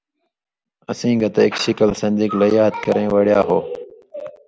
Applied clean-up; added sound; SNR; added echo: none; none; none; none.